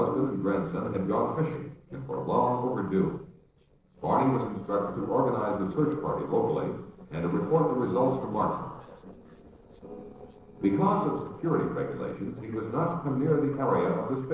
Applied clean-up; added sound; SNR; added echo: neural separator model SepFormer DNS4.